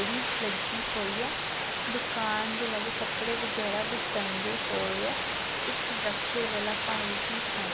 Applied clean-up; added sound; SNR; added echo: none; Water; -4 dB; none.